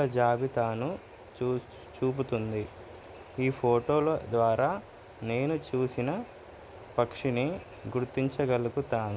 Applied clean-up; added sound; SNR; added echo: none; none; none; none.